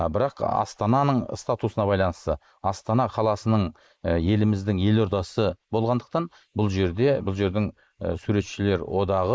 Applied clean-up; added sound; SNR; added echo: neural mask model Resemble Enhance denoiser.